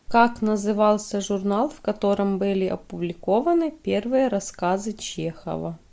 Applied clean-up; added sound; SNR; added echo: none; none; none; none.